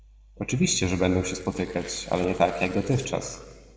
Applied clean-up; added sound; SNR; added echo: neural separator model SepFormer DNS4.